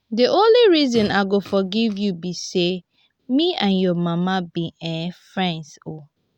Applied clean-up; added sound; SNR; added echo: none; Fart; 19 dB; none.